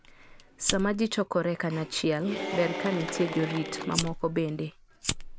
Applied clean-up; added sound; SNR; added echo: none; Fire + Applause / Cheering; 6 dB; none.